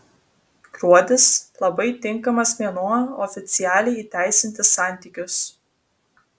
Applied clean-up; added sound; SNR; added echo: none; none; none; none.